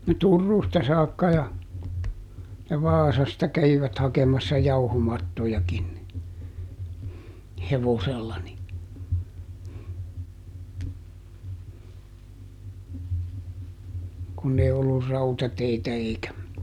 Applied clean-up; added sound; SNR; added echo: none; none; none; none.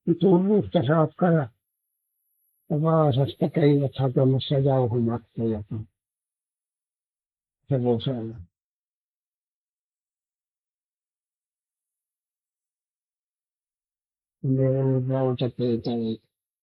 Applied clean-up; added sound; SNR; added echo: neural mask model Resemble Enhance denoiser.